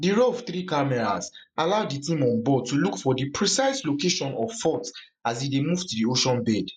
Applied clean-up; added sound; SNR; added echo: neural mask model Resemble Enhance denoiser.